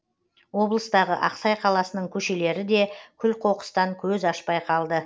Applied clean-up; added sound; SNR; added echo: none; none; none; none.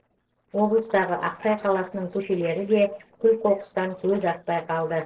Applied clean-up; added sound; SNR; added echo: neural separator model SepFormer DNS4.